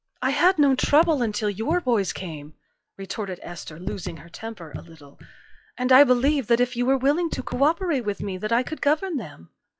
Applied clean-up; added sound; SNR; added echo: classical method log-MMSE.